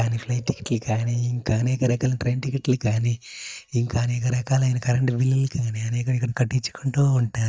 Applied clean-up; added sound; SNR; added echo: neural mask model DeepFilterNet 3.